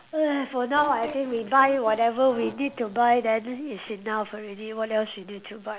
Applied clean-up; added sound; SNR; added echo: none; none; none; none.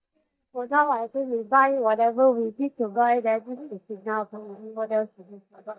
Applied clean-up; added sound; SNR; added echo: neural mask model DeepFilterNet 3.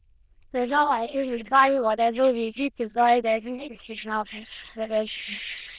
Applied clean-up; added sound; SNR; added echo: neural diffusion model UNIVERSE++.